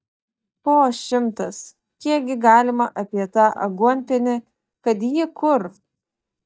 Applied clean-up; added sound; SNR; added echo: neural mask model DeepFilterNet 3.